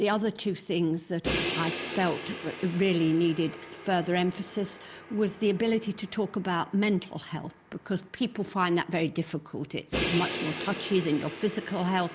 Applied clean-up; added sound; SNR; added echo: none; Crash cymbal; 9 dB; none.